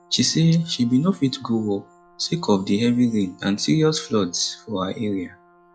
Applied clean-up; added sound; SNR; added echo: classical method log-MMSE.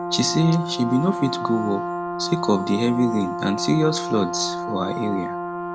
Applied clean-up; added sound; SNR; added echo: none; Brass instrument; 5 dB; none.